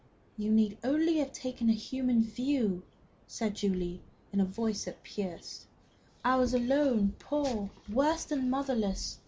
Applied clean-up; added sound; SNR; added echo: none; none; none; none.